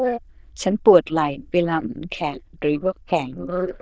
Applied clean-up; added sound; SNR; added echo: neural diffusion model UNIVERSE++.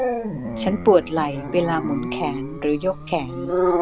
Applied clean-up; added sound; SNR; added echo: none; Dog; 3 dB; none.